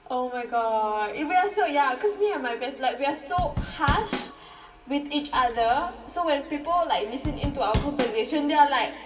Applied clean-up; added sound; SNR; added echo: none; Drum / Drum kit; 4 dB; reverberation time 1.9 s.